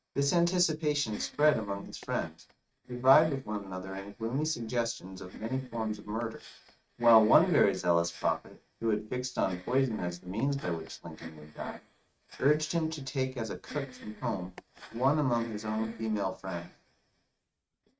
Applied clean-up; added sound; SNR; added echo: neural mask model RNNoise.